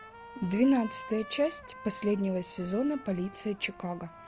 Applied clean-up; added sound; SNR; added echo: none; Trumpet; 17 dB; none.